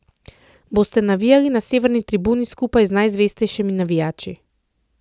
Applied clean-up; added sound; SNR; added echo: none; none; none; none.